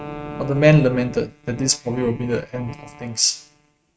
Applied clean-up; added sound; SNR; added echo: neural mask model RNNoise.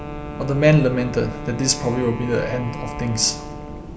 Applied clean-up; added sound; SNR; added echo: none; Wind instrument, woodwind instrument; 12 dB; none.